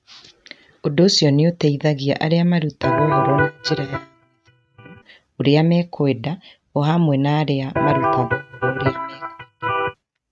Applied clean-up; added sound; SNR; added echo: neural mask model RNNoise.